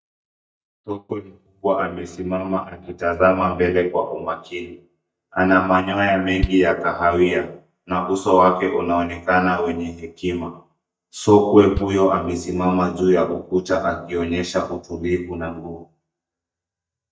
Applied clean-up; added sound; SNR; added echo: neural mask model DeepFilterNet 3.